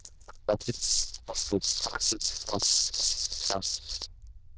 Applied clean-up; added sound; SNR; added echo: neural diffusion model UNIVERSE++.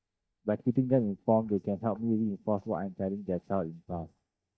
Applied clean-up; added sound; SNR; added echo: neural mask model DeepFilterNet 3.